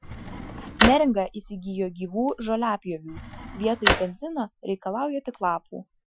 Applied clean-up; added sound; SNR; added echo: classical method Wiener filter.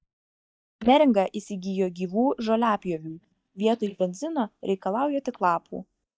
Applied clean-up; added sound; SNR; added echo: neural mask model DeepFilterNet 3.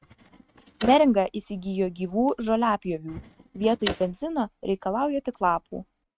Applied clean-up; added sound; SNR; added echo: neural mask model RNNoise.